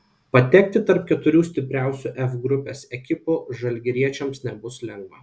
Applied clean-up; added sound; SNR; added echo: none; none; none; none.